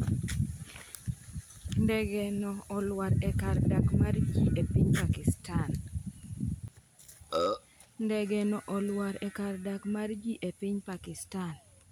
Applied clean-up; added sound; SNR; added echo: none; Burping, eructation; 0 dB; none.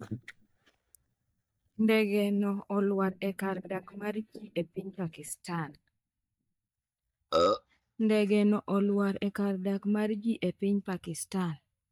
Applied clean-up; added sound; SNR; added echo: neural mask model DeepFilterNet 3.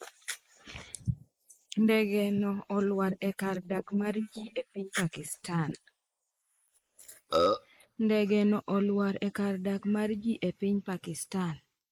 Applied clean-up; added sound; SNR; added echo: neural mask model Resemble Enhance denoiser.